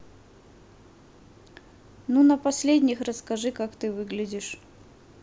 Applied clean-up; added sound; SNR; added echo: none; none; none; none.